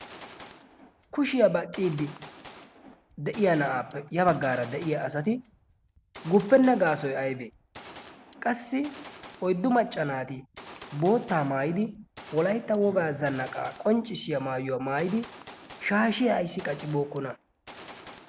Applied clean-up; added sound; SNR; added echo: none; Explosion + Gunshot, gunfire; 19 dB; none.